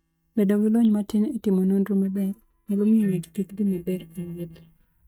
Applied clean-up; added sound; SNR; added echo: neural mask model DeepFilterNet 3.